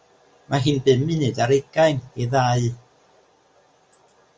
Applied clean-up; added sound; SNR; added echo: none; none; none; none.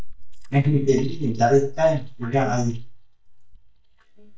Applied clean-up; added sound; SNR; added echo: neural mask model DeepFilterNet 3.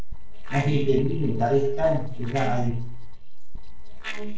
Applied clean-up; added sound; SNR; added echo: neural separator model SepFormer DNS4.